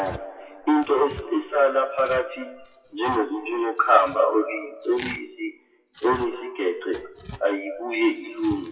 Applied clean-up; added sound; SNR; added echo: classical method WPE with log-MMSE.